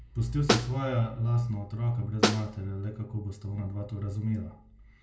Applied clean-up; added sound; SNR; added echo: none; Snare drum; -3 dB; reverberation time 0.2 s.